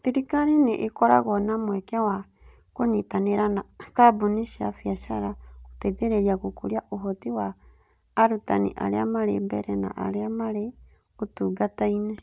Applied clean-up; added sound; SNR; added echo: none; none; none; none.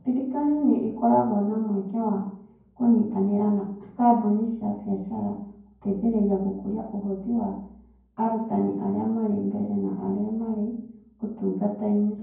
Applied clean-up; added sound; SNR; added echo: none; none; none; reverberation time 0.9 s.